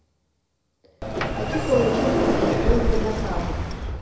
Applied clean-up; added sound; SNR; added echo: none; Sliding door; -4 dB; reverberation time 1.0 s.